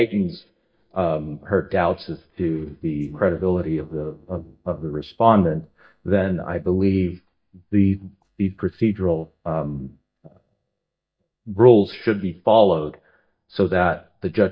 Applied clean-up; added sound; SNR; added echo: neural mask model DeepFilterNet 3.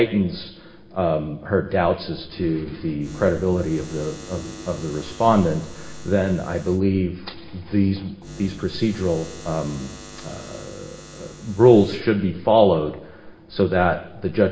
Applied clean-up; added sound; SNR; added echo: none; Buzz; 18 dB; reverberation time 1.2 s.